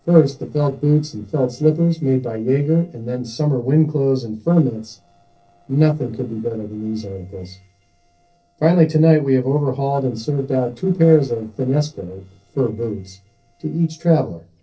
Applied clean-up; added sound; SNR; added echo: neural separator model SepFormer DNS4.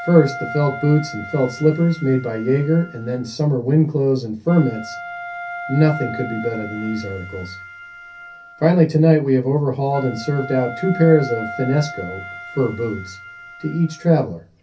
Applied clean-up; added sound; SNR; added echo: none; Wind instrument, woodwind instrument; 14 dB; reverberation time 0.3 s.